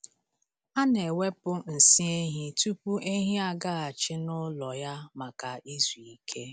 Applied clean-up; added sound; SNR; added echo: none; none; none; none.